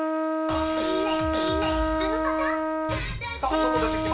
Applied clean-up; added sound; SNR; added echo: none; Trumpet; -4 dB; reverberation time 0.4 s.